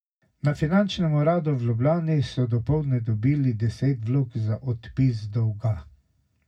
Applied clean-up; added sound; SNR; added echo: none; none; none; reverberation time 0.4 s.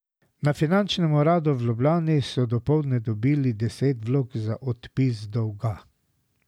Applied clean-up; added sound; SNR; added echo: none; none; none; none.